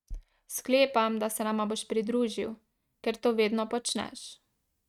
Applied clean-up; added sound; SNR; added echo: neural mask model RNNoise.